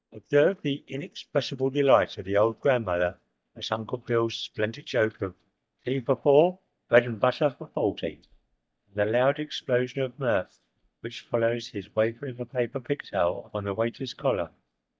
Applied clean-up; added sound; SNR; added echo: neural mask model DeepFilterNet 3.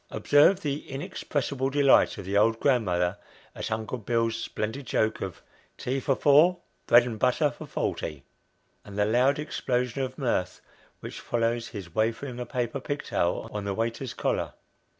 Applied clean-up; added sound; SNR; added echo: none; none; none; none.